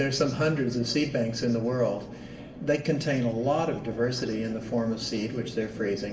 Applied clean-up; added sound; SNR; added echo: none; none; none; reverberation time 0.9 s.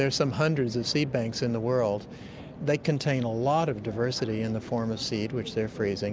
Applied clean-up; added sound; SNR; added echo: none; none; none; none.